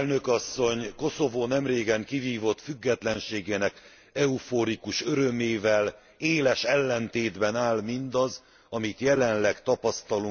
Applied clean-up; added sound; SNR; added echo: none; none; none; none.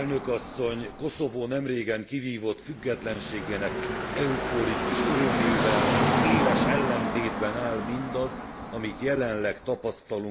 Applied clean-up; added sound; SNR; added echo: none; Car passing by / Traffic noise, roadway noise; 0 dB; reverberation time 0.5 s.